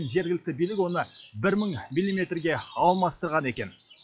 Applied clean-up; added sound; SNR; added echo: classical method log-MMSE.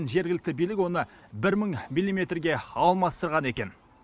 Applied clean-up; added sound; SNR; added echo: none; none; none; none.